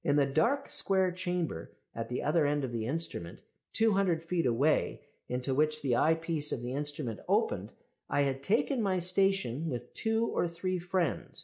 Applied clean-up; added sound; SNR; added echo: none; none; none; none.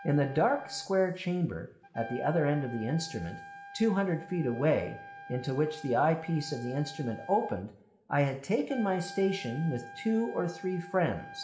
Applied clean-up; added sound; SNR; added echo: none; Trumpet; 16 dB; reverberation time 0.7 s.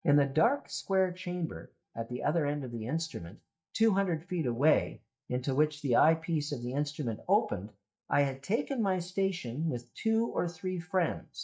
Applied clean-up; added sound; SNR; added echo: neural mask model DeepFilterNet 3.